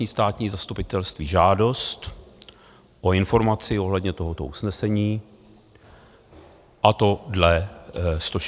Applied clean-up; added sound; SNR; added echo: none; none; none; none.